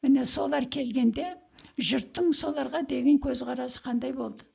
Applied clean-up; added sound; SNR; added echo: neural mask model Resemble Enhance denoiser.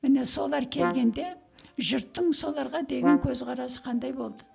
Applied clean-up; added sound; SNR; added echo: none; Brass instrument; 6 dB; none.